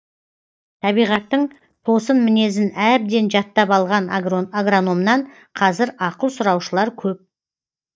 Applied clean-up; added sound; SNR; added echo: neural mask model DeepFilterNet 3.